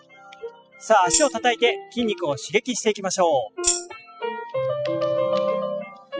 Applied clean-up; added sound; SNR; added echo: classical method spectral subtraction.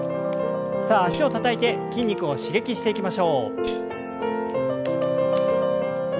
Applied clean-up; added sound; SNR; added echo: none; Tambourine; 6 dB; none.